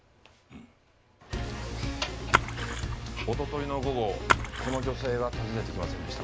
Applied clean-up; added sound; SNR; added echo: none; Splash, splatter; 0 dB; none.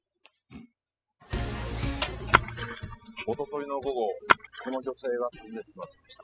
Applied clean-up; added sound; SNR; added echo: classical method spectral subtraction.